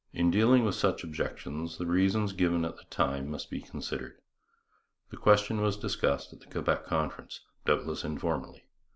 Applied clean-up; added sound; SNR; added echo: none; none; none; none.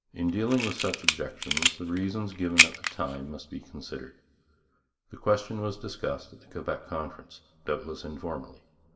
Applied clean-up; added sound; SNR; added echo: none; Camera; -4 dB; reverberation time 2.0 s.